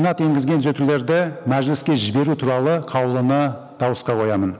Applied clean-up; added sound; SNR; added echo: none; none; none; none.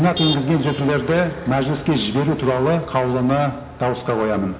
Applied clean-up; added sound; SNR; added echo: none; Motor vehicle (road); 13 dB; reverberation time 0.8 s.